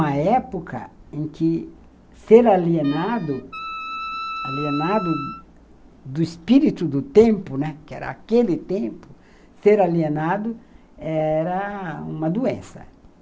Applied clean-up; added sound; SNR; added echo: none; Wind instrument, woodwind instrument; 10 dB; none.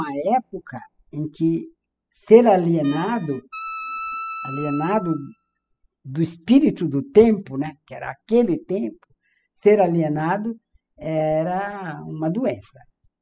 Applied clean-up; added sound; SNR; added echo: classical method spectral subtraction.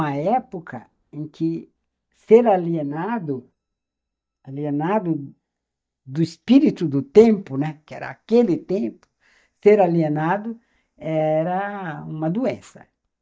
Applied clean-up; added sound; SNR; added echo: neural mask model DeepFilterNet 3.